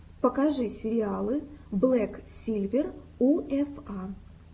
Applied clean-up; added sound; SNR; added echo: none; none; none; none.